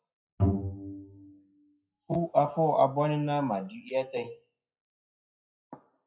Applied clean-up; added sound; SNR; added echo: classical method WPE with log-MMSE.